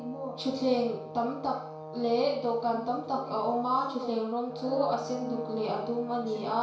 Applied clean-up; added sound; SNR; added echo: none; Brass instrument; 12 dB; reverberation time 0.6 s.